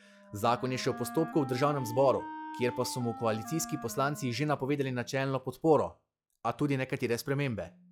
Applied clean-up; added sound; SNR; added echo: classical method log-MMSE.